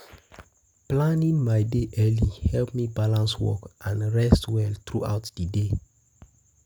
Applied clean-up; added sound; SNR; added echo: none; none; none; none.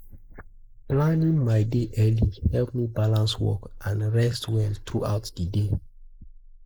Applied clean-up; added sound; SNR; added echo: neural mask model Resemble Enhance denoiser.